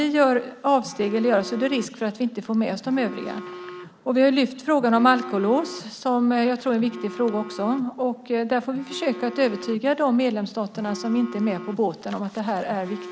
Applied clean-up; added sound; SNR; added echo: none; Telephone; 16 dB; none.